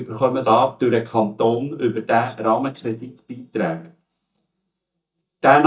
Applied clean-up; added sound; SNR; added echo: neural mask model DeepFilterNet 3.